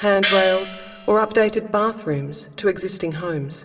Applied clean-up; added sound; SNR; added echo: none; Gong; 5 dB; reverberation time 2.7 s.